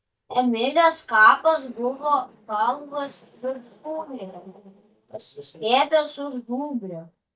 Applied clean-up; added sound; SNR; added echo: neural mask model DeepFilterNet 3.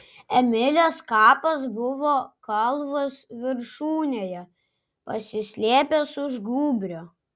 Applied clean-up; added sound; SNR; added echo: none; none; none; none.